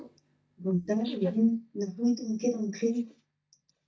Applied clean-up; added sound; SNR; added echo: neural mask model DeepFilterNet 3.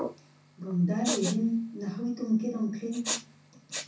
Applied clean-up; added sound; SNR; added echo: none; Respiratory sounds; 8 dB; reverberation time 0.6 s.